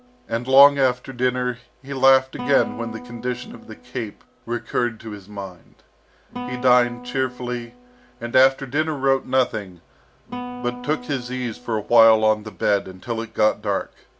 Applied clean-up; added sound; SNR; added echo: none; Guitar; 16 dB; none.